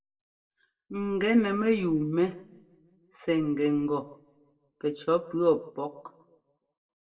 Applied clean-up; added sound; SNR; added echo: none; none; none; reverberation time 0.6 s.